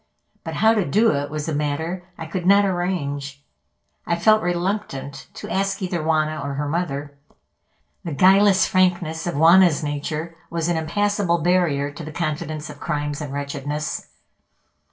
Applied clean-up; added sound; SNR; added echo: none; none; none; reverberation time 0.2 s.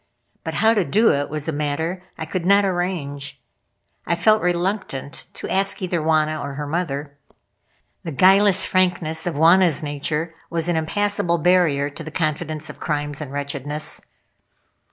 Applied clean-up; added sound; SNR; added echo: none; none; none; none.